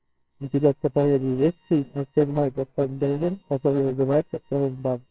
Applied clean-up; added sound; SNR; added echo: neural separator model SepFormer WHAMR!.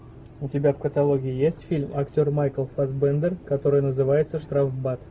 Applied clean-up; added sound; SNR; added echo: none; none; none; none.